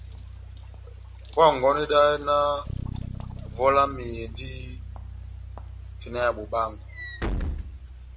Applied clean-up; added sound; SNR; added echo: none; Walk, footsteps / Slam + Bass guitar; 9 dB; none.